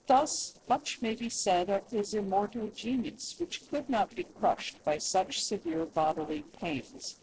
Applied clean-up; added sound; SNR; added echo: neural separator model SepFormer DNS4.